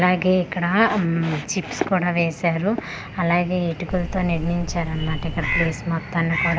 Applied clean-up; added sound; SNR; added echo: none; Buzz; 8 dB; none.